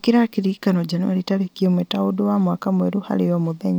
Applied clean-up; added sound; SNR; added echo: none; none; none; none.